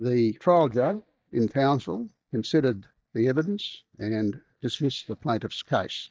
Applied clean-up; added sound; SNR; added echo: neural mask model DeepFilterNet 3.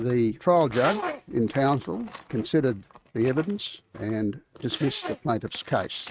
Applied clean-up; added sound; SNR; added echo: neural mask model RNNoise.